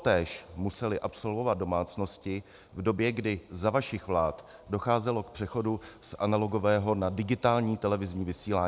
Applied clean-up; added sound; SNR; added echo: none; none; none; none.